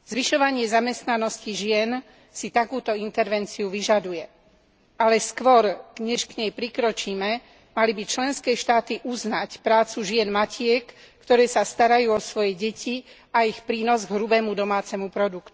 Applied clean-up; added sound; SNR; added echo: none; none; none; none.